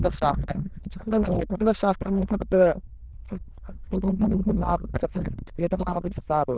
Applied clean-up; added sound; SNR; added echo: neural diffusion model UNIVERSE++.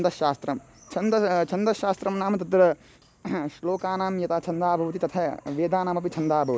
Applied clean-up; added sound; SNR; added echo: none; none; none; none.